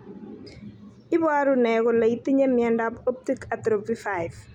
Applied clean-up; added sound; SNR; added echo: none; none; none; none.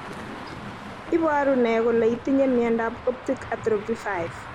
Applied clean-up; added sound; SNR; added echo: none; Traffic noise, roadway noise; 14 dB; none.